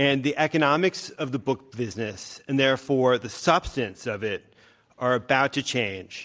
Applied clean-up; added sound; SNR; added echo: none; none; none; none.